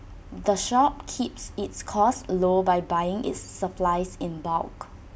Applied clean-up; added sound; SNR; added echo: none; none; none; none.